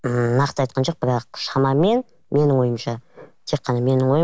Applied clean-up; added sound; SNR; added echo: none; none; none; none.